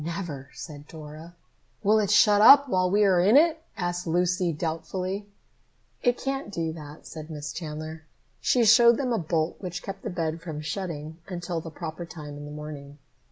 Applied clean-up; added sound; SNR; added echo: none; none; none; none.